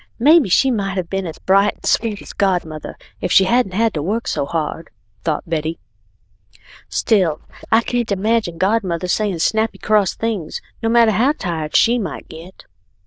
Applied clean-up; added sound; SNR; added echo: neural diffusion model UNIVERSE++.